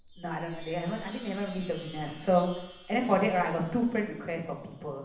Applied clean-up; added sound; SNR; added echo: none; Chime; 10 dB; reverberation time 0.8 s.